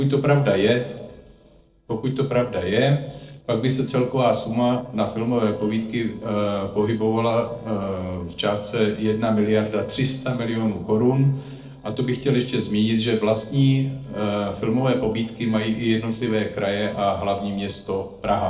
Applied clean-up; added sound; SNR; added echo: neural separator model SepFormer DNS4.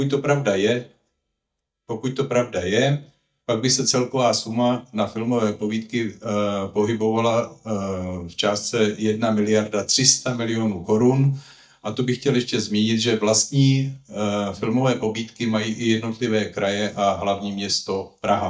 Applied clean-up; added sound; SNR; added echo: neural mask model DeepFilterNet 3.